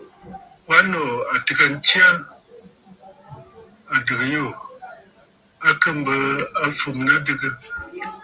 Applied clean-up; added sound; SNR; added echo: none; none; none; none.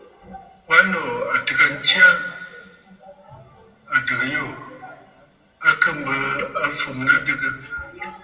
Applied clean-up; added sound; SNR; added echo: none; none; none; reverberation time 1.1 s.